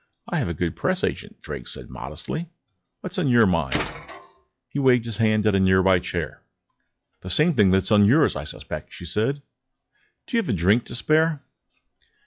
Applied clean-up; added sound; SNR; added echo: classical method log-MMSE.